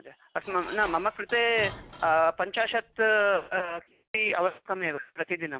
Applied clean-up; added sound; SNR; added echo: none; Dishes, pots, and pans; 18 dB; none.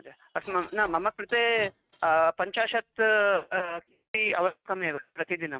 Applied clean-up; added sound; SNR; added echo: neural mask model RNNoise.